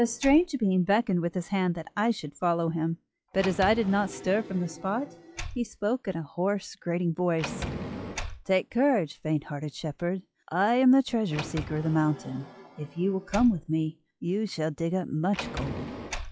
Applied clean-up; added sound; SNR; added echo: classical method log-MMSE.